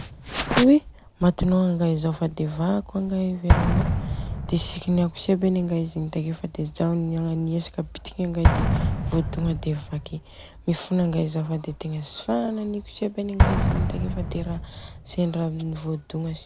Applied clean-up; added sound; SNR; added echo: none; Explosion; 3 dB; none.